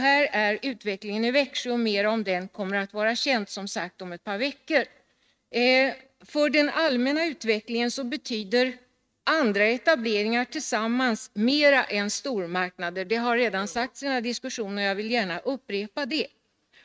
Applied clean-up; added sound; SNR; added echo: neural mask model RNNoise.